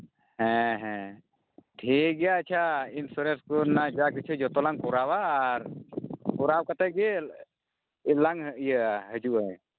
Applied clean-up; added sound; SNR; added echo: none; none; none; none.